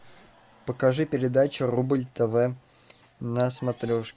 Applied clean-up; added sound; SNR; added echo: none; none; none; none.